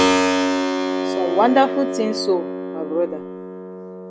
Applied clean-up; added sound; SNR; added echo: none; Keyboard (musical); -1 dB; none.